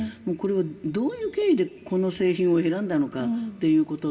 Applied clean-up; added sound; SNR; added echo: none; Chime; 8 dB; reverberation time 2.1 s.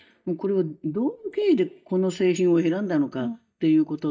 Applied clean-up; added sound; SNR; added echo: neural mask model DeepFilterNet 3.